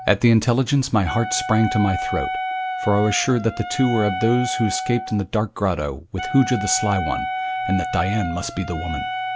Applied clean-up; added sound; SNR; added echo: none; Wind instrument, woodwind instrument; 7 dB; none.